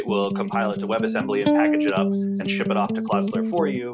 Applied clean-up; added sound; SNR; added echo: none; Electric guitar; -2 dB; none.